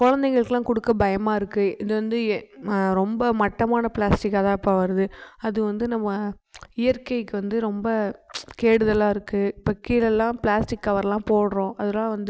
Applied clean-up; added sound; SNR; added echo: none; none; none; none.